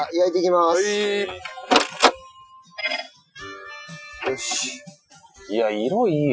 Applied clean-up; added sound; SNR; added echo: classical method Wiener filter.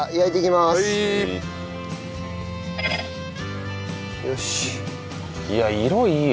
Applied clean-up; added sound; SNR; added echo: none; none; none; none.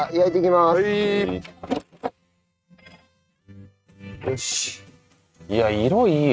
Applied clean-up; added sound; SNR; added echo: neural mask model RNNoise.